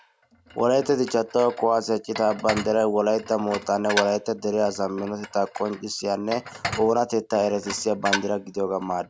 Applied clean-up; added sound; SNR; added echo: none; Dishes, pots, and pans; 12 dB; none.